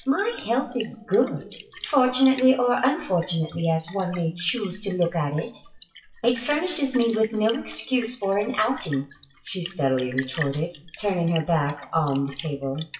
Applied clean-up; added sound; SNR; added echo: classical method WPE with log-MMSE.